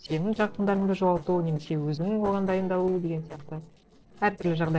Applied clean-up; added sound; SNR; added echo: neural separator model SepFormer DNS4.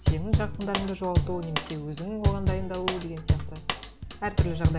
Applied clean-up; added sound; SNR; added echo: none; Drum / Drum kit; -4 dB; none.